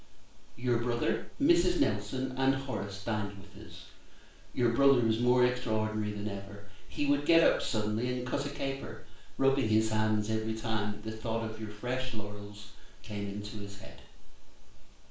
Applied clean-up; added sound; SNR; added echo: none; none; none; reverberation time 0.4 s.